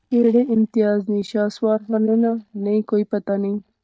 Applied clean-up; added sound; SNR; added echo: neural mask model DeepFilterNet 3.